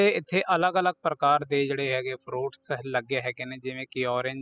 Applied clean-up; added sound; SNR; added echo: classical method spectral subtraction.